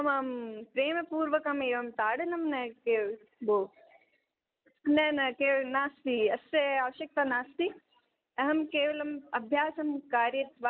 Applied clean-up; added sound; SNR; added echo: none; none; none; none.